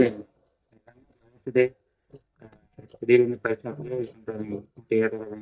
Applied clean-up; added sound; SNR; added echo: neural mask model DeepFilterNet 3.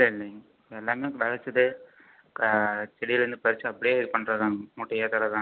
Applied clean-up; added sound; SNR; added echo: none; none; none; none.